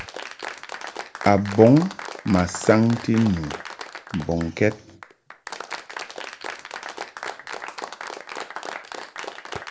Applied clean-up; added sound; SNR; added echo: none; Applause; 11 dB; none.